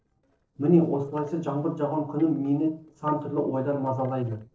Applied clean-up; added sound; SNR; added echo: neural separator model SepFormer DNS4.